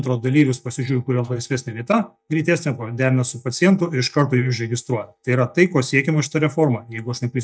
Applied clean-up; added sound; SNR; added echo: neural mask model DeepFilterNet 3.